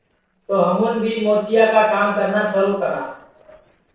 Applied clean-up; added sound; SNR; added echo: neural separator model SepFormer DNS4.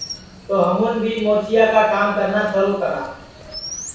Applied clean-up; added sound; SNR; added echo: none; Chirp, tweet; 18 dB; reverberation time 0.7 s.